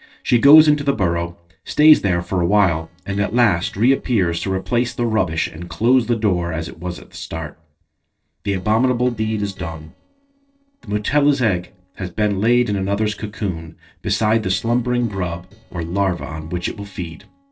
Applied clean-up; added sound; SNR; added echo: neural separator model SepFormer DNS4.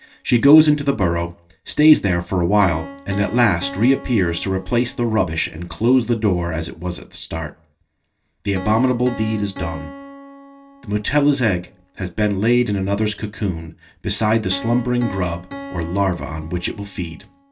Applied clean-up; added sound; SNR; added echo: none; Piano; 17 dB; reverberation time 0.2 s.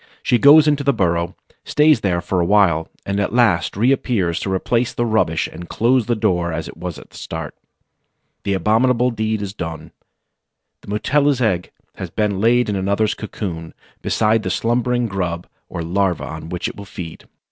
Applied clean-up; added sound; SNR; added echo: none; none; none; none.